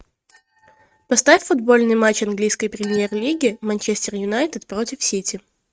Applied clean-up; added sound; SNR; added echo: neural mask model RNNoise.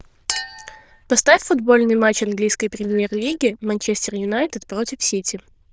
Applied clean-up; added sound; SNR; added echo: neural diffusion model UNIVERSE++.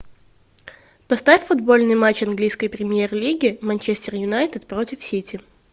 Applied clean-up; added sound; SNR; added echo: none; none; none; none.